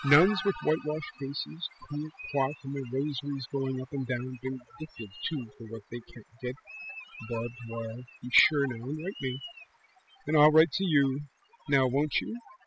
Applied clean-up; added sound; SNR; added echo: classical method spectral subtraction.